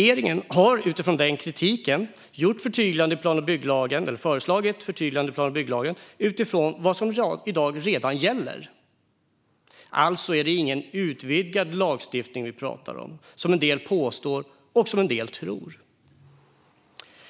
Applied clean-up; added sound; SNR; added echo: none; none; none; none.